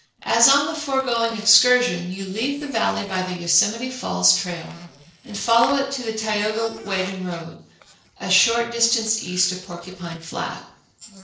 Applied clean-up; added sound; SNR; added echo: neural separator model SepFormer DNS4.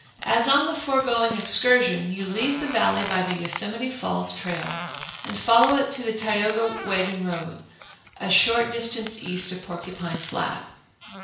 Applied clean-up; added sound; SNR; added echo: none; Squeak; 13 dB; reverberation time 0.5 s.